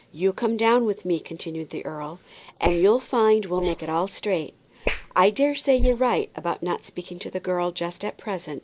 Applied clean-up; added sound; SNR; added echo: neural mask model Resemble Enhance denoiser.